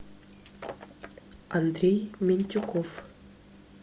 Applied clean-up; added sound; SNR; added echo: none; Shatter; 17 dB; none.